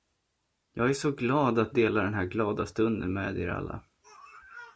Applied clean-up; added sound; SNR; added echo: none; none; none; none.